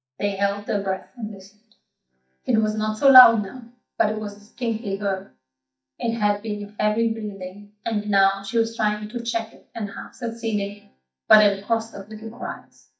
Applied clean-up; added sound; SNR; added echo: neural mask model DeepFilterNet 3.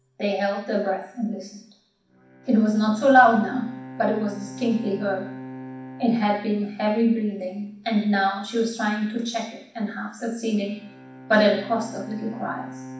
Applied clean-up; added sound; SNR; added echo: none; Bowed string instrument; 17 dB; reverberation time 0.6 s.